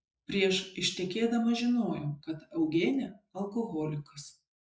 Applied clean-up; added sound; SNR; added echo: neural mask model Resemble Enhance denoiser.